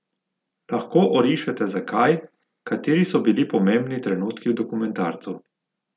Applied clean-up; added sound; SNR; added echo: none; none; none; none.